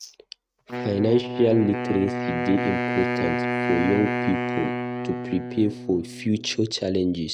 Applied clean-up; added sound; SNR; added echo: neural mask model RNNoise.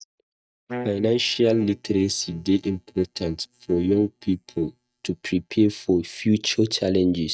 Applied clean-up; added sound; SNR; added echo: neural mask model DeepFilterNet 3.